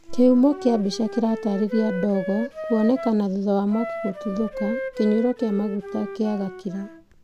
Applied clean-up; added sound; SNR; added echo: none; Wind instrument, woodwind instrument; 11 dB; none.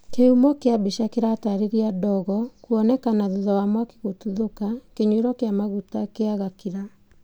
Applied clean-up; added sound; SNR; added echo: none; none; none; none.